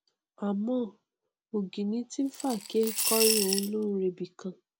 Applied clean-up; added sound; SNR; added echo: none; Coin (dropping) / Glass; 0 dB; none.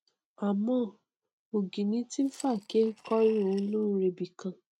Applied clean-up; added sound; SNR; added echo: neural mask model RNNoise.